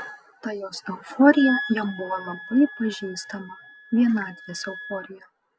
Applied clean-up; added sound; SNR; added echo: none; Wind instrument, woodwind instrument; 13 dB; none.